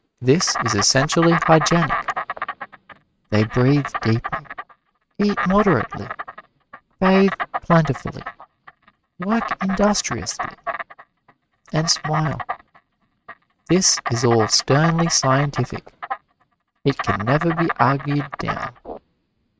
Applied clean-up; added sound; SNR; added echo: neural mask model RNNoise.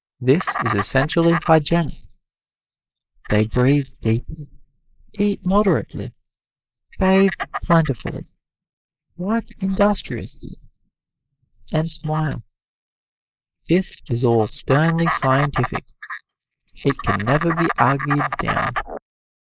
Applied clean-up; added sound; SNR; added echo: neural mask model Resemble Enhance denoiser.